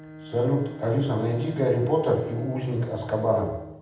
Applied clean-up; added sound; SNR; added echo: none; Bowed string instrument; 14 dB; reverberation time 0.8 s.